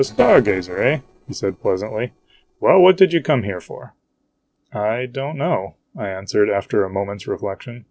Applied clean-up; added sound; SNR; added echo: neural separator model SepFormer DNS4.